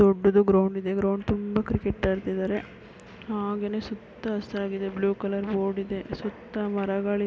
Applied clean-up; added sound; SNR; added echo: none; none; none; none.